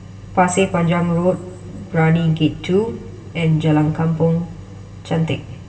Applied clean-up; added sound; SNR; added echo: none; none; none; reverberation time 2.2 s.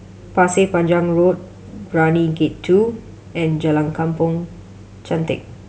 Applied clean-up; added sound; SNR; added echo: none; none; none; none.